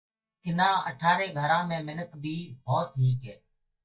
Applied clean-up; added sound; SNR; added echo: neural mask model DeepFilterNet 3.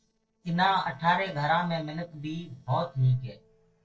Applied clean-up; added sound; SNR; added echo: neural separator model SepFormer DNS4.